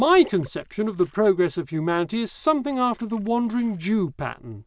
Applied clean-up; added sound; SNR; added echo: neural diffusion model UNIVERSE++.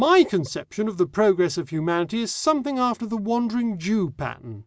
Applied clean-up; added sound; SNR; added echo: none; none; none; none.